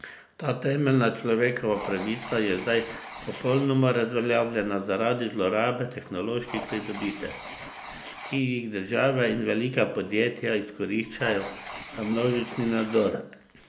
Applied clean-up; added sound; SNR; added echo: none; Writing; 16 dB; none.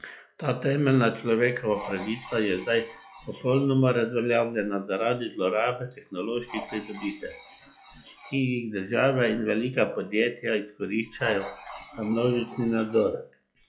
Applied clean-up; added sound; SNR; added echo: classical method log-MMSE.